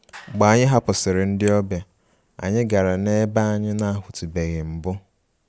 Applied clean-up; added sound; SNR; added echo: none; none; none; none.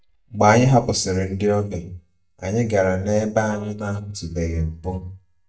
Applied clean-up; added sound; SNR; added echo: neural mask model DeepFilterNet 3.